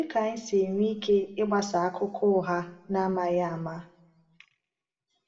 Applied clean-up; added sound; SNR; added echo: none; none; none; reverberation time 0.7 s.